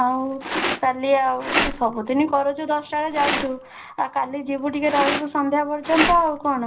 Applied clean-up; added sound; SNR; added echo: none; Rattle; 6 dB; reverberation time 0.4 s.